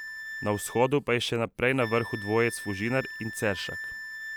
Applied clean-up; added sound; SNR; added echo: none; Wind instrument, woodwind instrument; 11 dB; none.